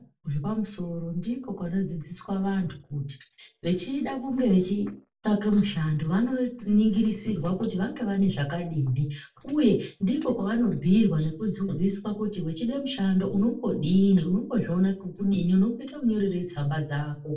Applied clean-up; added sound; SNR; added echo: none; none; none; reverberation time 0.3 s.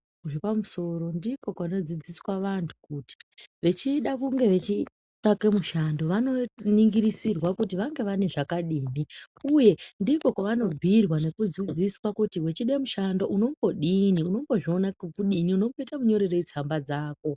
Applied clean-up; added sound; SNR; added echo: none; none; none; none.